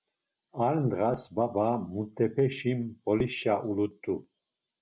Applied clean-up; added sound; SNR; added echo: none; none; none; none.